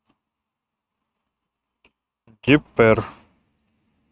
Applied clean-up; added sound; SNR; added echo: neural mask model RNNoise.